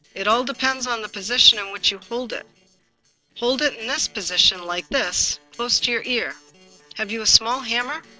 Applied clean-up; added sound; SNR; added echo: neural separator model SepFormer DNS4.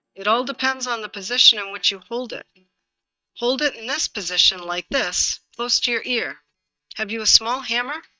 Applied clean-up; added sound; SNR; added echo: neural mask model DeepFilterNet 3.